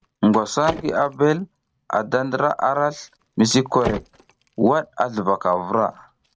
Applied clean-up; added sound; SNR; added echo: neural mask model RNNoise.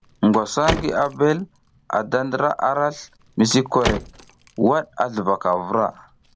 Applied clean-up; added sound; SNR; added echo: none; Car; 11 dB; none.